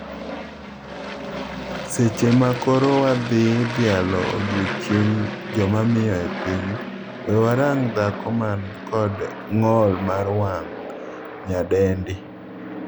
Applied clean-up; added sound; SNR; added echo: none; Aircraft; 9 dB; none.